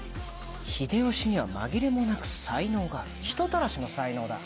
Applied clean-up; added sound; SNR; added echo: none; none; none; none.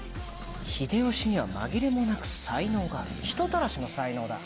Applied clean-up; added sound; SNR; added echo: none; Animal; 14 dB; none.